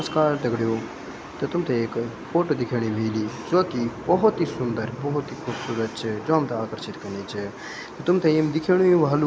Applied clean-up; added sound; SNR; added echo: none; none; none; none.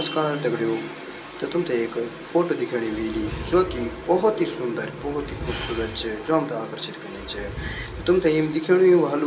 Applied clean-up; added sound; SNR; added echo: none; Animal; 13 dB; reverberation time 0.2 s.